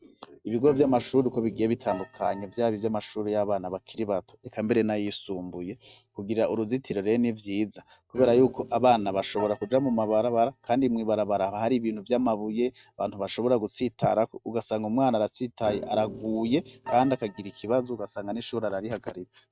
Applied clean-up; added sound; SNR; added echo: neural mask model RNNoise.